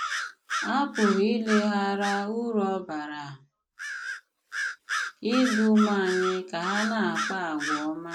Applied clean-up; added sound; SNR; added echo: none; Bird vocalization, bird call, bird song; 7 dB; none.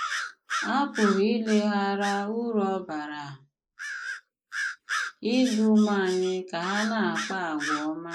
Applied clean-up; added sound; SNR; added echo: neural mask model Resemble Enhance denoiser.